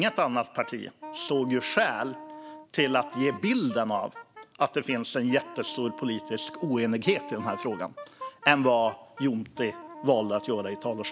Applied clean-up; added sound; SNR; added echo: none; Wind instrument, woodwind instrument; 15 dB; none.